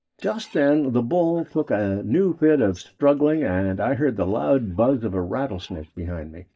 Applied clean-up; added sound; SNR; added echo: neural mask model DeepFilterNet 3.